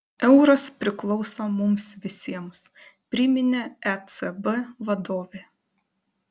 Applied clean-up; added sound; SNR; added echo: none; none; none; none.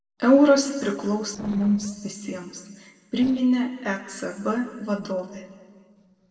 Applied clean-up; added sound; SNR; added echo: neural separator model SepFormer DNS4.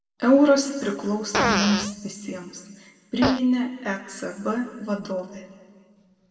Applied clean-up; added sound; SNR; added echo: none; Fart; 7 dB; reverberation time 1.7 s.